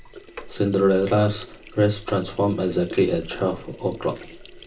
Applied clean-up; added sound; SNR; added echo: none; Sink (filling or washing); 18 dB; reverberation time 0.2 s.